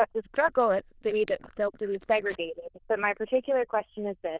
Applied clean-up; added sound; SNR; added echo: neural diffusion model UNIVERSE++.